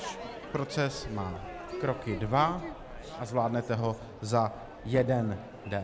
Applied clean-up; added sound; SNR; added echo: none; Crowd / Fireworks; 11 dB; none.